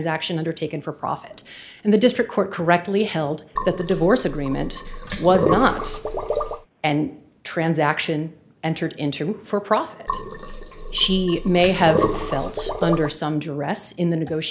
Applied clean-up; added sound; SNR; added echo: none; Sink (filling or washing); 4 dB; none.